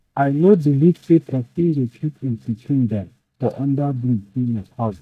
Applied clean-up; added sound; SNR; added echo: neural mask model DeepFilterNet 3.